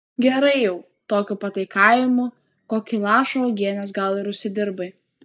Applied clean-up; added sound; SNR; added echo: neural mask model DeepFilterNet 3.